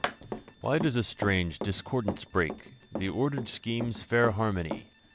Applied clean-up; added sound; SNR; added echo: none; Run; 9 dB; none.